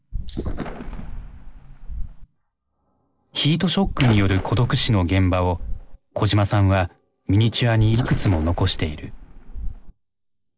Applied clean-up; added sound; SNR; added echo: neural mask model Resemble Enhance denoiser.